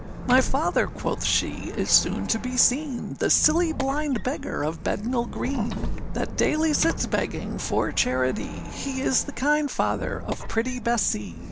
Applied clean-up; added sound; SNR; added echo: none; Squeak; 8 dB; none.